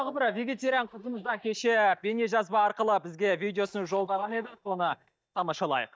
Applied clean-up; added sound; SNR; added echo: neural mask model DeepFilterNet 3.